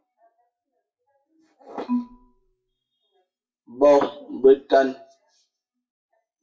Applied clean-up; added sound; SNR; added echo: classical method WPE with log-MMSE.